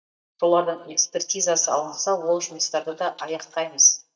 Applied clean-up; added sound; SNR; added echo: neural mask model DeepFilterNet 3.